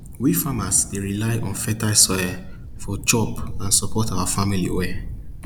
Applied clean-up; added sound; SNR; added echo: none; Thunder; 7 dB; none.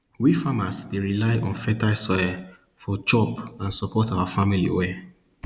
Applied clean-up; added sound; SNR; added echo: none; none; none; none.